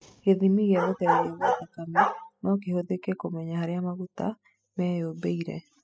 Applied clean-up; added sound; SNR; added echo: classical method spectral subtraction.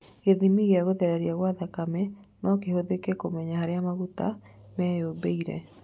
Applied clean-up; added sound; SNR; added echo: none; none; none; none.